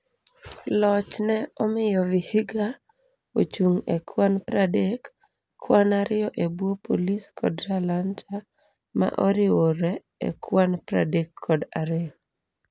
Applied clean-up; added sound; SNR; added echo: none; none; none; none.